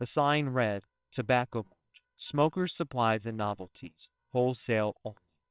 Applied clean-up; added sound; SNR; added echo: neural separator model SepFormer WHAMR!.